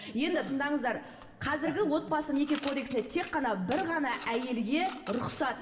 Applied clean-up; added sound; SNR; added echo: none; Coin (dropping) / Mechanisms; 17 dB; reverberation time 1.7 s.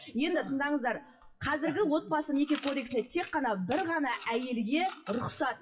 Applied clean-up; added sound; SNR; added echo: classical method WPE with log-MMSE.